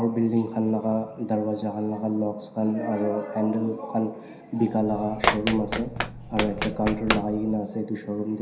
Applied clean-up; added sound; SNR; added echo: none; Run; 4 dB; reverberation time 0.9 s.